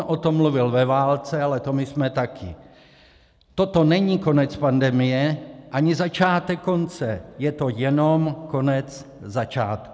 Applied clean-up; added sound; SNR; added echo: none; none; none; none.